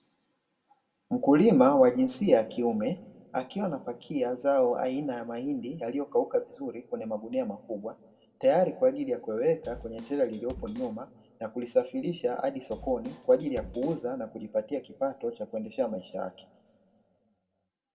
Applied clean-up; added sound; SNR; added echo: none; Drum kit; 19 dB; reverberation time 0.8 s.